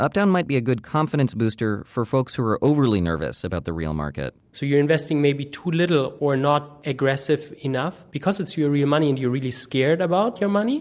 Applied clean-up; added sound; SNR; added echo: none; none; none; none.